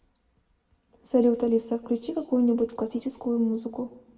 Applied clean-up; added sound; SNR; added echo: none; none; none; reverberation time 0.8 s.